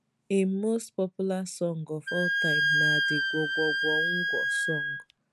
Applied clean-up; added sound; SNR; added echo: none; Wind instrument, woodwind instrument; -4 dB; none.